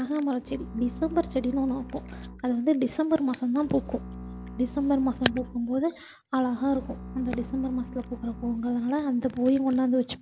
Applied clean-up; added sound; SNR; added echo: none; Bowed string instrument; 14 dB; none.